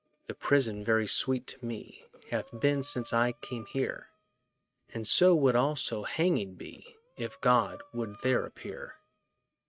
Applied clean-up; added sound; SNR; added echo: neural mask model RNNoise.